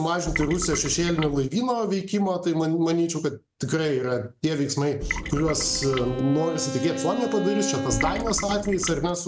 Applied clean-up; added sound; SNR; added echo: none; Trickle, dribble / Water tap, faucet + Bowed string instrument; 6 dB; none.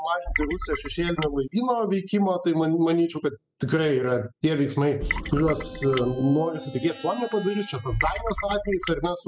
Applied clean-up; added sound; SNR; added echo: classical method spectral subtraction.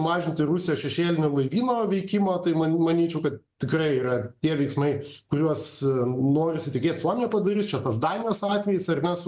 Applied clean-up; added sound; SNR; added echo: none; none; none; none.